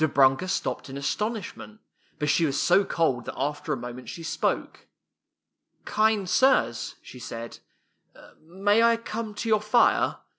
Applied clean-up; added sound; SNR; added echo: none; none; none; none.